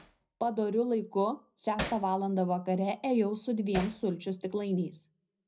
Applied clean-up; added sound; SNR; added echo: none; Hammer; 15 dB; reverberation time 0.4 s.